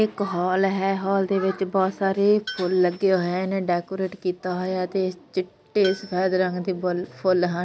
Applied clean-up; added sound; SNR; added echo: none; Tools; 15 dB; none.